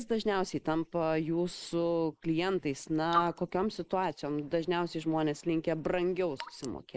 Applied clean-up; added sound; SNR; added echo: neural mask model Resemble Enhance denoiser.